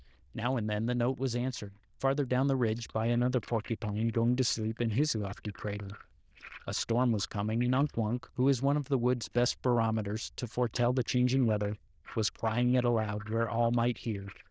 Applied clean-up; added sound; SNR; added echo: neural diffusion model UNIVERSE++.